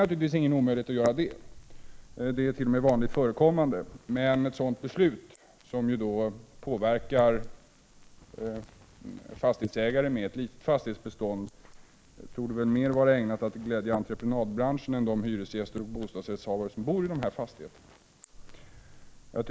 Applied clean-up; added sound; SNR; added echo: neural mask model Resemble Enhance denoiser.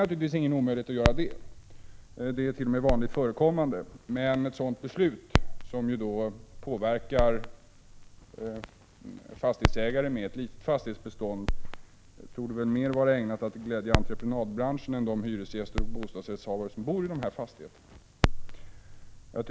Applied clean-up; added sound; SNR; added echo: none; Crackle; 3 dB; none.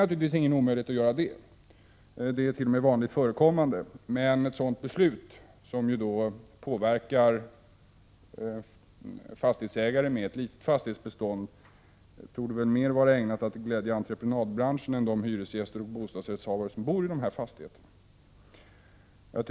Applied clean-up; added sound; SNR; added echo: none; none; none; none.